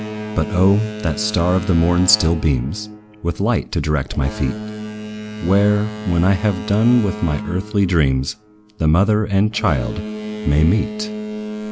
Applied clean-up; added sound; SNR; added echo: none; Boat, Water vehicle; 11 dB; none.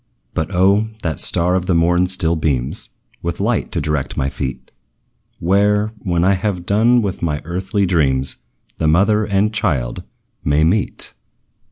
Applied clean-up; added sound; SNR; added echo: none; none; none; none.